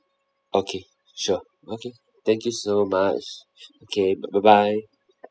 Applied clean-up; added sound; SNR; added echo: classical method spectral subtraction.